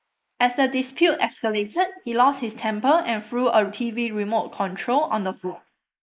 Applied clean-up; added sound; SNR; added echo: neural mask model Resemble Enhance denoiser.